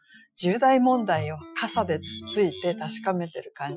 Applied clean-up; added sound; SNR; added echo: classical method Wiener filter.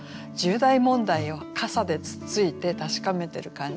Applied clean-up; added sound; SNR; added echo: none; none; none; none.